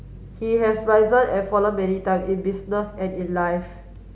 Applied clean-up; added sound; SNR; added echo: none; none; none; none.